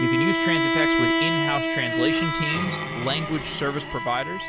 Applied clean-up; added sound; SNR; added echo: none; Bowed string instrument; -4 dB; none.